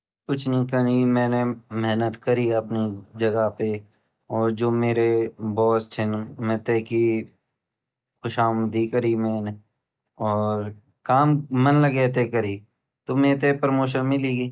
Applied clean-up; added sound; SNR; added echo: none; none; none; none.